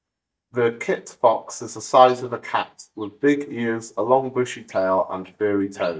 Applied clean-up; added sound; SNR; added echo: neural mask model DeepFilterNet 3.